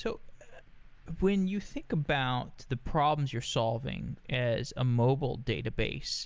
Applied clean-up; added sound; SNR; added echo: none; none; none; none.